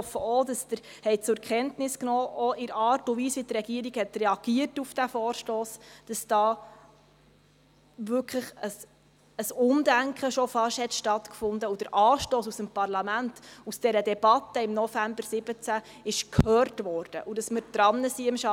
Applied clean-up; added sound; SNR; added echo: none; none; none; none.